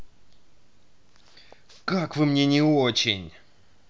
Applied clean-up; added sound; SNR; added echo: none; none; none; none.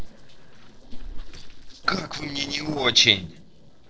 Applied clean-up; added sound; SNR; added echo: neural separator model SepFormer DNS4.